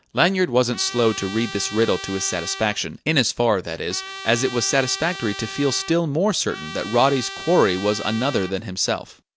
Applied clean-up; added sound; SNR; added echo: none; Trumpet; 13 dB; none.